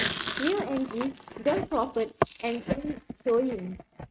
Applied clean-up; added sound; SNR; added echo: neural mask model RNNoise.